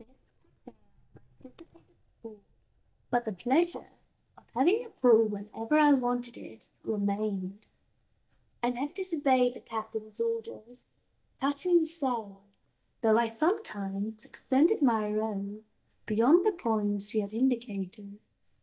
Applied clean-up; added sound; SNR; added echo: neural mask model DeepFilterNet 3.